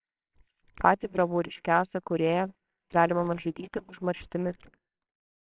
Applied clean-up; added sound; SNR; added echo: neural separator model SepFormer WHAMR!.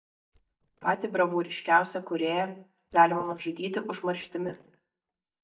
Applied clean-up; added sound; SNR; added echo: neural mask model DeepFilterNet 3.